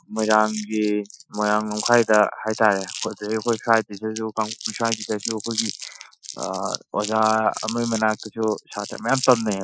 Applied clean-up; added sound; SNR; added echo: classical method Wiener filter.